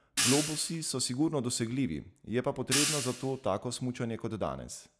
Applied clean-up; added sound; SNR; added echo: none; Hi-hat; 0 dB; none.